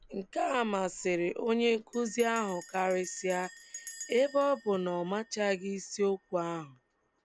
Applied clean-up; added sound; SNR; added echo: none; Bell; 19 dB; none.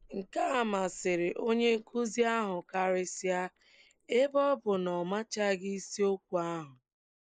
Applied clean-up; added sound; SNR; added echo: neural mask model Resemble Enhance denoiser.